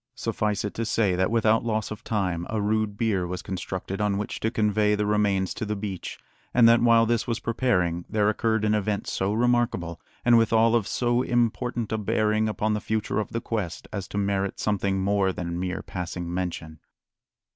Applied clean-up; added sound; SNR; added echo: none; none; none; none.